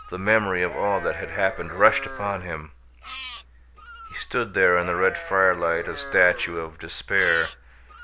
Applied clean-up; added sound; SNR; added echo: none; Livestock, farm animals, working animals; 15 dB; none.